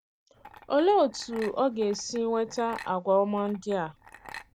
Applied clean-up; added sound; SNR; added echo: none; Chink, clink; 20 dB; none.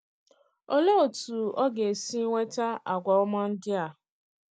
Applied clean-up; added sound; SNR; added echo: none; none; none; none.